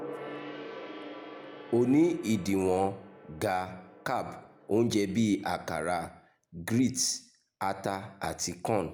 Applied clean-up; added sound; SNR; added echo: none; Gong; 17 dB; none.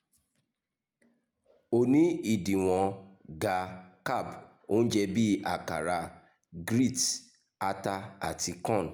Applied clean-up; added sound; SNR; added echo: none; none; none; none.